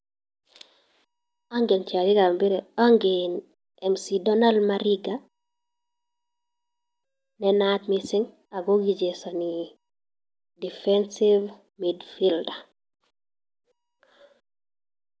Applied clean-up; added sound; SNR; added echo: none; none; none; none.